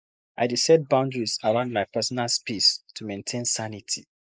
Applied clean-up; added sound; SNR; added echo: neural mask model Resemble Enhance denoiser.